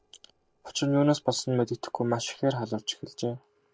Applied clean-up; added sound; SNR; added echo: neural separator model SepFormer DNS4.